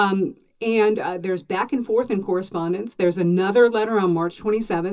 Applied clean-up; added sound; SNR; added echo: none; none; none; reverberation time 0.2 s.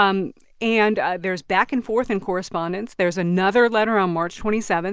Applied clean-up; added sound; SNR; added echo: none; none; none; none.